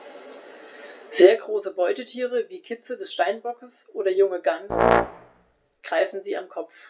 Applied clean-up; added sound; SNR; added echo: none; Brass instrument; -2 dB; reverberation time 0.2 s.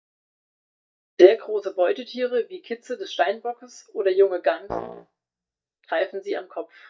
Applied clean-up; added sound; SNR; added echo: neural mask model DeepFilterNet 3.